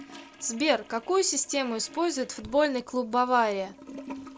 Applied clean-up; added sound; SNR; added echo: none; Toilet flush / Gurgling; 19 dB; none.